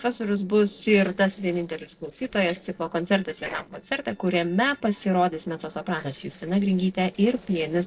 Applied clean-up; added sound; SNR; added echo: neural separator model SepFormer DNS4.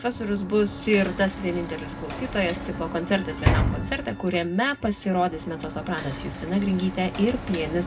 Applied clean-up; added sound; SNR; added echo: none; Sliding door / Slam; 5 dB; reverberation time 0.2 s.